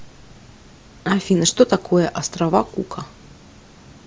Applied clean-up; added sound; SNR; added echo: none; none; none; none.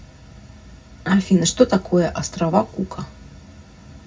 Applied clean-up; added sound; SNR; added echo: none; none; none; reverberation time 0.4 s.